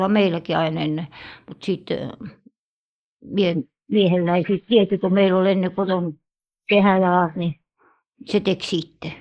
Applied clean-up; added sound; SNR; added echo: neural mask model Resemble Enhance denoiser.